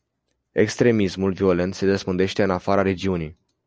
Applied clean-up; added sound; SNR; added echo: none; none; none; none.